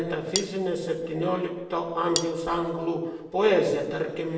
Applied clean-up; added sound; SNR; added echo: none; Cutlery, silverware; 6 dB; reverberation time 1.0 s.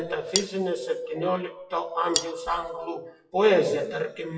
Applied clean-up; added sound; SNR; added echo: classical method WPE with log-MMSE.